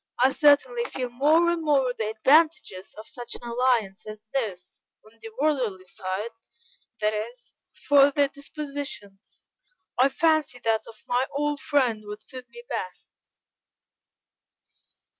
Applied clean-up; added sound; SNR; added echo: none; none; none; none.